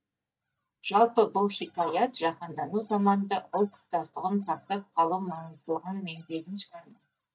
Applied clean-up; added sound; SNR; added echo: neural mask model DeepFilterNet 3.